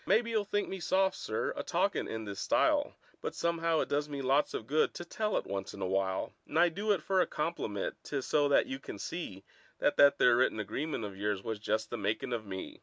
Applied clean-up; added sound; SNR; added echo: none; none; none; none.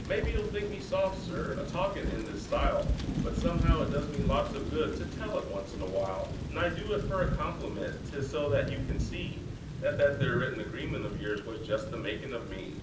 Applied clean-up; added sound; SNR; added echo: none; Thunder / Rain; 1 dB; reverberation time 0.6 s.